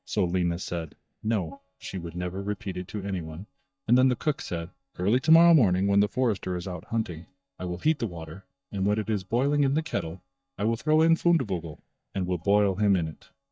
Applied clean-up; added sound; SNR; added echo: neural mask model DeepFilterNet 3.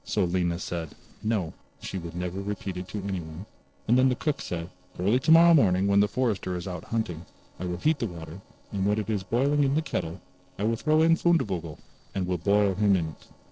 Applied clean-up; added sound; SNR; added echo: neural separator model SepFormer DNS4.